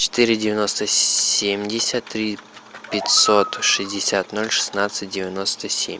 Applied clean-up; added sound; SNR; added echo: none; Animal; 10 dB; none.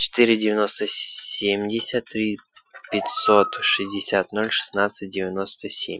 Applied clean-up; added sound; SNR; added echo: classical method Wiener filter.